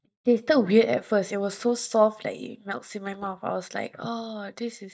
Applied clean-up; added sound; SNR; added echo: neural mask model DeepFilterNet 3.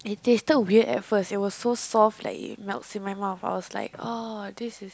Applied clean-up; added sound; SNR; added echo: none; none; none; none.